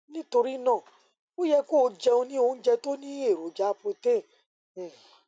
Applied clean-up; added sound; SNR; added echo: none; none; none; none.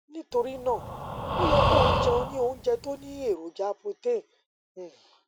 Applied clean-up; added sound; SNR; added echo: none; Breathing; -2 dB; none.